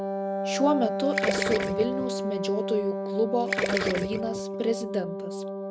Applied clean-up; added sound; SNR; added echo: none; Wind instrument, woodwind instrument + Gurgling; 0 dB; none.